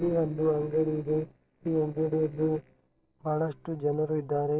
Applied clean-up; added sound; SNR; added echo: neural separator model SepFormer DNS4.